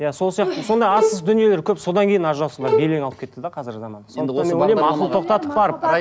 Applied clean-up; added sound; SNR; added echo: none; Bowed string instrument; 5 dB; none.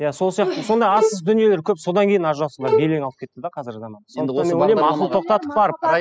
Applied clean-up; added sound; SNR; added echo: classical method spectral subtraction.